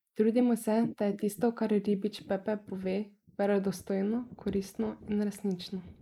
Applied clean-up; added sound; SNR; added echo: neural mask model Resemble Enhance denoiser.